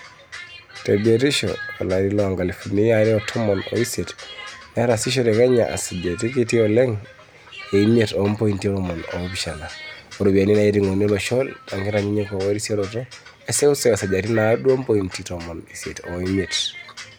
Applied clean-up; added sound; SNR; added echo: none; none; none; none.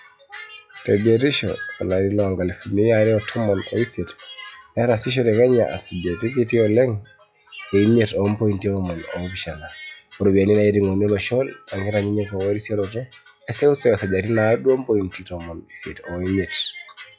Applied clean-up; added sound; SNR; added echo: classical method log-MMSE.